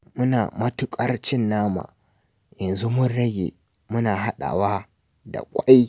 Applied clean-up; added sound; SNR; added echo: none; none; none; none.